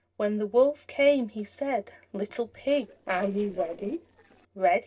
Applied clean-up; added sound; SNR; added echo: neural separator model SepFormer DNS4.